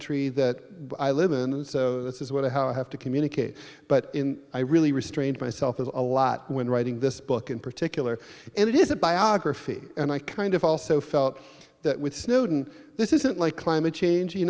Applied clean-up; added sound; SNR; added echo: none; none; none; none.